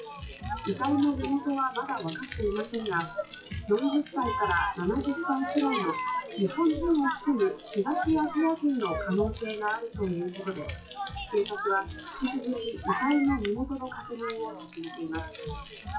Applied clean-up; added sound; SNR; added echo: classical method WPE with log-MMSE.